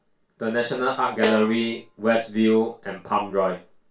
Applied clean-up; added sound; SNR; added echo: none; Snare drum; 11 dB; reverberation time 0.2 s.